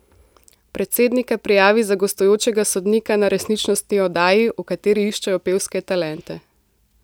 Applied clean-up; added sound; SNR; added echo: none; none; none; none.